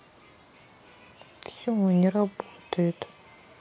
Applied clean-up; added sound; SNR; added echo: none; none; none; none.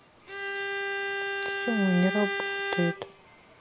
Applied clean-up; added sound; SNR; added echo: none; Bowed string instrument; 1 dB; none.